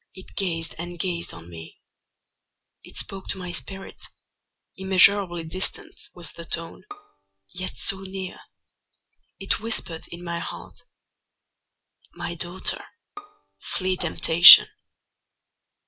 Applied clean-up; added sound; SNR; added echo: none; Dog + Bowed string instrument; 17 dB; none.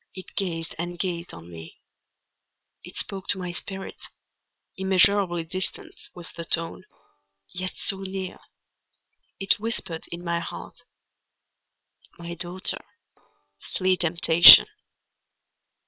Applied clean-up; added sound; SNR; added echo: neural separator model SepFormer WHAM!.